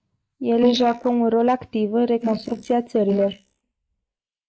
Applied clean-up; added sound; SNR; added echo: neural mask model Resemble Enhance denoiser.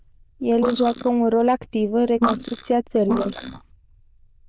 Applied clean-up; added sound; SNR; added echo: neural diffusion model UNIVERSE++.